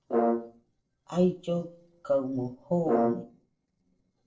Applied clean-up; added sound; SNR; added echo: neural separator model SepFormer DNS4.